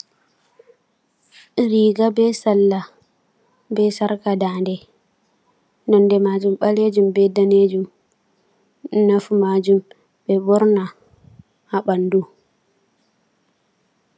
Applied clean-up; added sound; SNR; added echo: none; none; none; none.